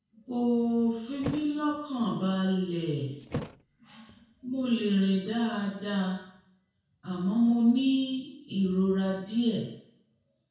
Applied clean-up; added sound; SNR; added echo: none; Thump, thud; 13 dB; reverberation time 0.6 s.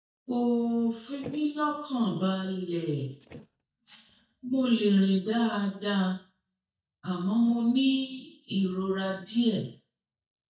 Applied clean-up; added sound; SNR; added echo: neural mask model DeepFilterNet 3.